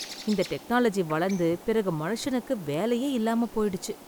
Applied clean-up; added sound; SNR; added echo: none; Bird; 17 dB; none.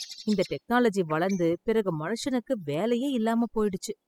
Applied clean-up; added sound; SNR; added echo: classical method spectral subtraction.